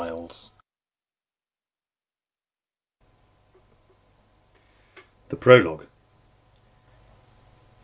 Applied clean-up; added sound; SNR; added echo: none; none; none; none.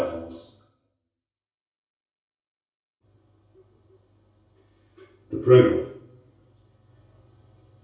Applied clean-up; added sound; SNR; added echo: none; none; none; reverberation time 0.6 s.